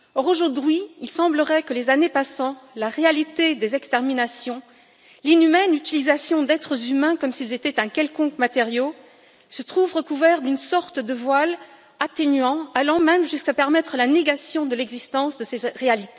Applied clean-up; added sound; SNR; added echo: none; none; none; none.